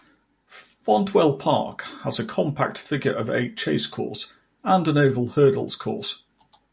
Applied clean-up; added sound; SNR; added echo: none; none; none; none.